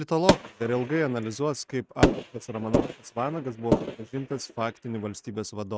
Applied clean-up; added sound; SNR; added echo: neural mask model RNNoise.